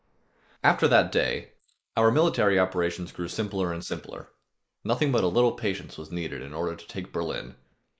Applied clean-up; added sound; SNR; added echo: neural mask model Resemble Enhance denoiser.